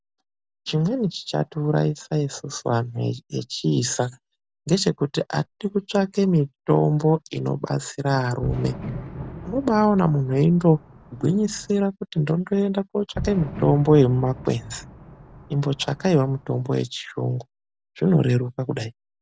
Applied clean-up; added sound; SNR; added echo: none; Fireworks; 12 dB; none.